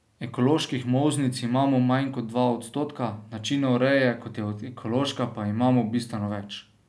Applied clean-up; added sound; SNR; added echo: none; none; none; none.